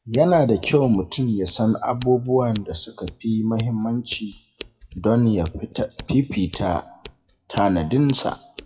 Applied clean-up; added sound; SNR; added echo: classical method WPE with log-MMSE.